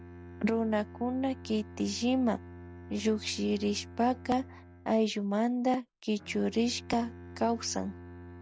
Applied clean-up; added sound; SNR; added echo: none; Bowed string instrument; 16 dB; none.